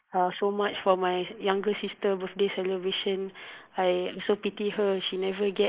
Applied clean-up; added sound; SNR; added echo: neural mask model Resemble Enhance denoiser.